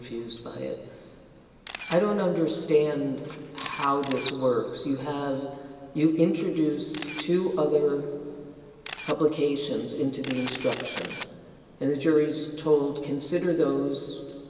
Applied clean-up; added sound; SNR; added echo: none; Camera; 13 dB; reverberation time 2.4 s.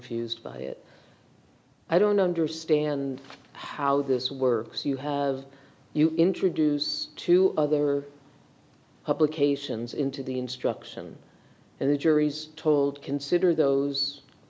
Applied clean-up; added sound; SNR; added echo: none; none; none; none.